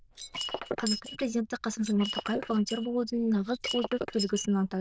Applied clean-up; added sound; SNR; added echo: neural diffusion model UNIVERSE++.